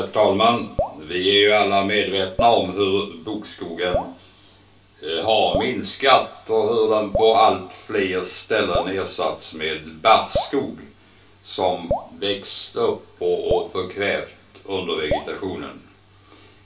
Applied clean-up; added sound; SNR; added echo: none; Drip; 11 dB; reverberation time 0.2 s.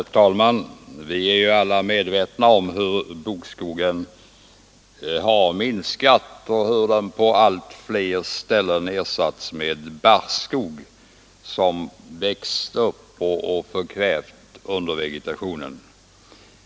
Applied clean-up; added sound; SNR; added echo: none; none; none; none.